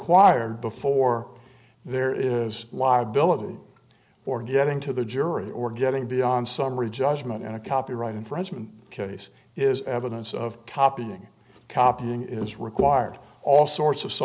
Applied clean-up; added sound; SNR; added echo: none; none; none; none.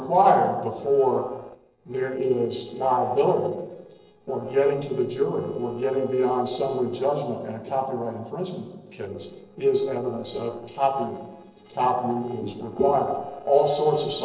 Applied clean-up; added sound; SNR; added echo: neural separator model SepFormer DNS4.